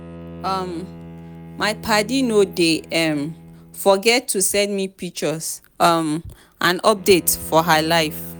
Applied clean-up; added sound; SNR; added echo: none; Bowed string instrument; 18 dB; none.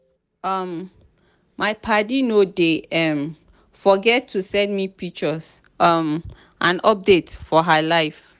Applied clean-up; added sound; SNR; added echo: none; none; none; none.